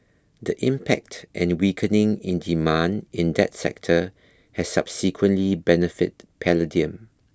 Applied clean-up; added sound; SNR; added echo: none; none; none; none.